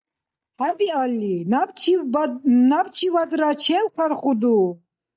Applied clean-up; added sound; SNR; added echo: neural mask model DeepFilterNet 3.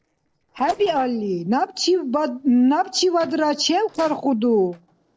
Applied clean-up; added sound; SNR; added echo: neural separator model SepFormer DNS4.